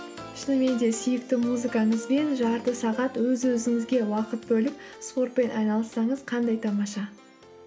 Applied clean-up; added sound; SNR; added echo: none; none; none; none.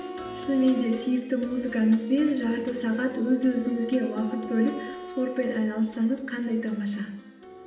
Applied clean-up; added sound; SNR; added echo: none; Wind instrument, woodwind instrument; 17 dB; reverberation time 0.9 s.